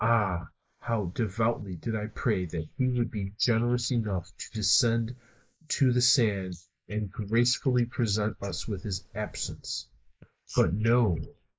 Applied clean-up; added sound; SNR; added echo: neural mask model Resemble Enhance denoiser.